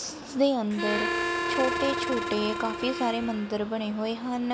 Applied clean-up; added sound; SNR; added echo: none; Harmonica; 2 dB; none.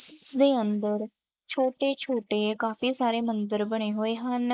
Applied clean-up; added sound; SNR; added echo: neural mask model Resemble Enhance denoiser.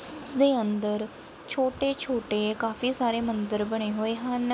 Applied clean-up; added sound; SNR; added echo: none; none; none; none.